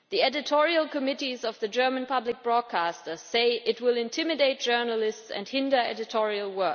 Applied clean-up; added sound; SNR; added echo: none; none; none; none.